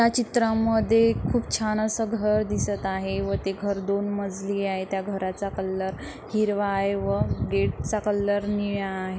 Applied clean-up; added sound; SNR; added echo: none; none; none; none.